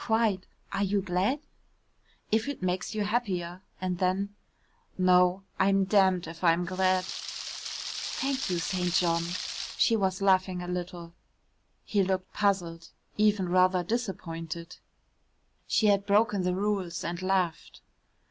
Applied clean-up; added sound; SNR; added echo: none; Rain; 8 dB; none.